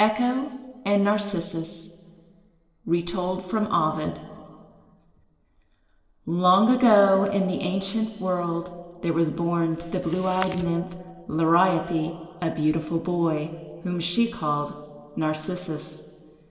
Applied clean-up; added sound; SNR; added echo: neural separator model SepFormer DNS4.